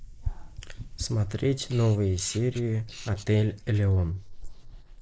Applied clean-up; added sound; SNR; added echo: neural mask model Resemble Enhance denoiser.